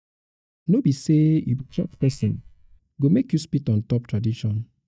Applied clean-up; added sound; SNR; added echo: neural mask model DeepFilterNet 3.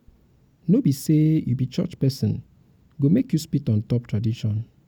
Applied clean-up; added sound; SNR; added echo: none; none; none; none.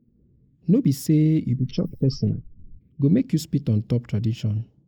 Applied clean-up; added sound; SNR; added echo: neural mask model Resemble Enhance denoiser.